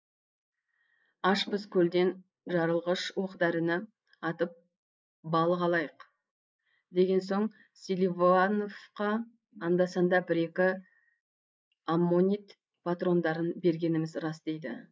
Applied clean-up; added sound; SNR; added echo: neural mask model Resemble Enhance denoiser.